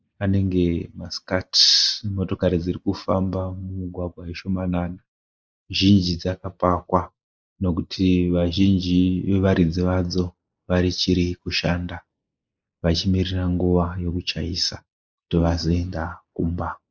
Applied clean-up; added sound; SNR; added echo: neural mask model Resemble Enhance denoiser.